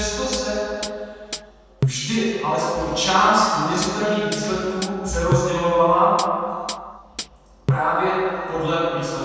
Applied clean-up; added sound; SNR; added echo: none; Hi-hat; 8 dB; reverberation time 2.1 s.